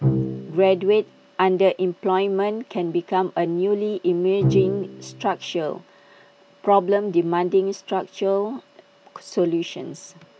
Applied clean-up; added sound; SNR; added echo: none; Bowed string instrument; 7 dB; none.